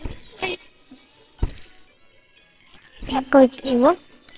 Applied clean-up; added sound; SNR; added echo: neural separator model SepFormer WHAMR!.